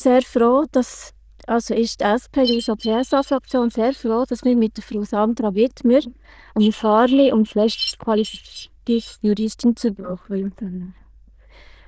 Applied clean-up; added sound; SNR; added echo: neural diffusion model UNIVERSE++.